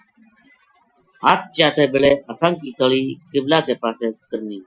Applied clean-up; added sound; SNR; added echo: classical method Wiener filter.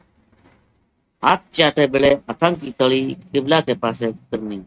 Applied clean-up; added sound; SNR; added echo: neural mask model RNNoise.